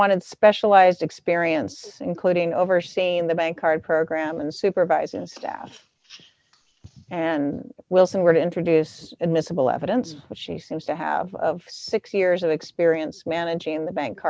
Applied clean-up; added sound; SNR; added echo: none; none; none; none.